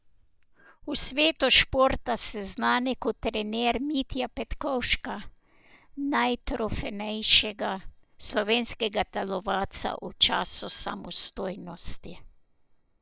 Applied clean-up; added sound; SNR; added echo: neural mask model DeepFilterNet 3.